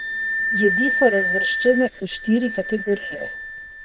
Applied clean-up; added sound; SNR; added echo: neural diffusion model UNIVERSE++.